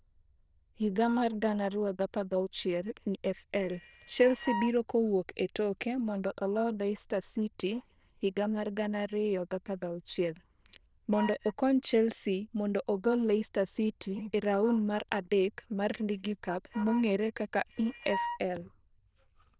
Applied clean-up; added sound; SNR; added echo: neural diffusion model UNIVERSE++.